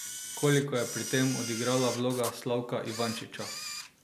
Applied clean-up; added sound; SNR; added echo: none; Camera; 9 dB; none.